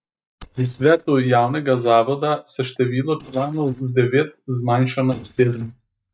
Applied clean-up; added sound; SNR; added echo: neural mask model DeepFilterNet 3.